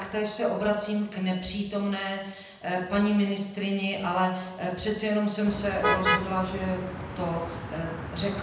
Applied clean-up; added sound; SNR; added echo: none; Motor vehicle (road); 3 dB; reverberation time 0.9 s.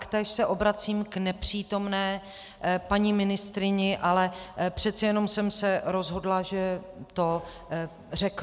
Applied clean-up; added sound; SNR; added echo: none; none; none; none.